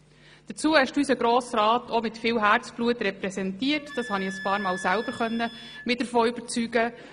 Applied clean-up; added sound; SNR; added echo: none; Wind instrument, woodwind instrument; 15 dB; none.